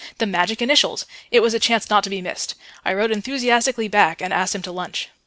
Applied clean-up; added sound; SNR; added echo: none; none; none; none.